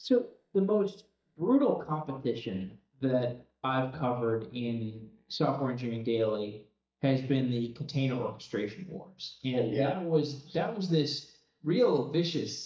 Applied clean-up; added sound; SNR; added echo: neural mask model DeepFilterNet 3.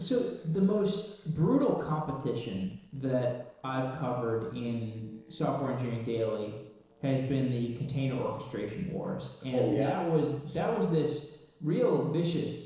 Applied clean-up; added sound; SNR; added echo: neural separator model SepFormer DNS4.